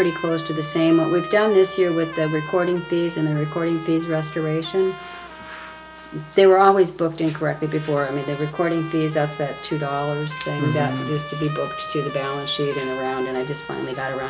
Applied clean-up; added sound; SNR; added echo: none; Trumpet; 13 dB; none.